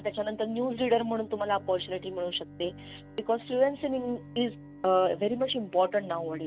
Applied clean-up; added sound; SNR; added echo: none; Bowed string instrument; 18 dB; none.